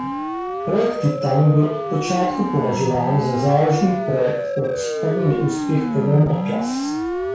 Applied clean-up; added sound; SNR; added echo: none; Siren; 4 dB; reverberation time 0.6 s.